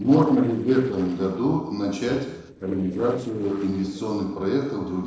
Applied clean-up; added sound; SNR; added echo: neural separator model SepFormer DNS4.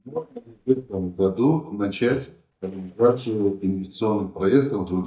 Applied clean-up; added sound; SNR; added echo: neural mask model DeepFilterNet 3.